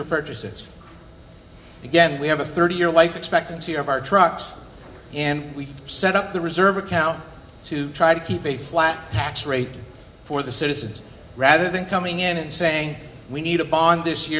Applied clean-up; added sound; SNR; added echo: none; none; none; none.